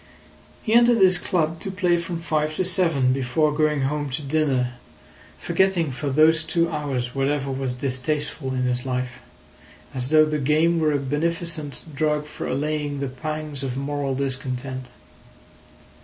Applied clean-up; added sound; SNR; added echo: none; none; none; none.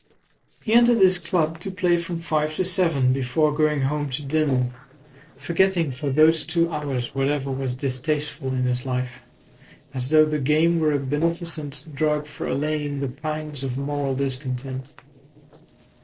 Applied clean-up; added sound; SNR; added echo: neural separator model SepFormer DNS4.